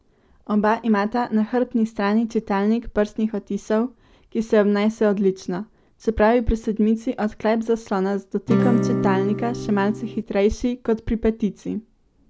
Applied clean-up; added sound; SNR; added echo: none; Acoustic guitar / Strum; 2 dB; none.